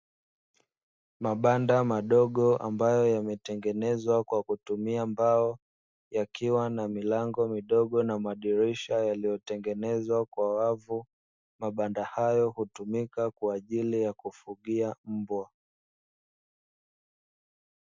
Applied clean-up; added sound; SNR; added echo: none; none; none; none.